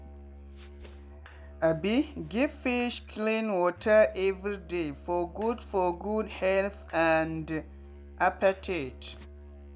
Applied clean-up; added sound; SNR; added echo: none; Musical instrument; 17 dB; none.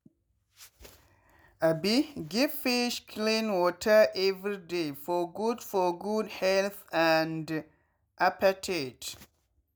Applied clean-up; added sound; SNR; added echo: none; none; none; none.